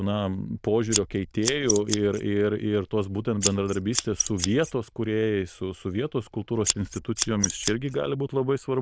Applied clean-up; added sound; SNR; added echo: neural diffusion model UNIVERSE++.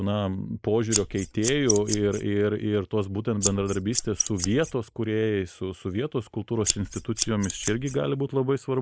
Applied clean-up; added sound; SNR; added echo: neural mask model Resemble Enhance denoiser.